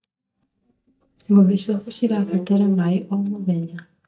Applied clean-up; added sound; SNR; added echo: neural mask model DeepFilterNet 3.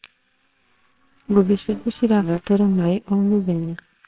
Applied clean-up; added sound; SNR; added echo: neural separator model SepFormer WHAMR!.